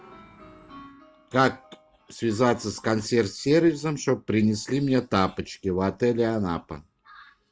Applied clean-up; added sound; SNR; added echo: none; none; none; none.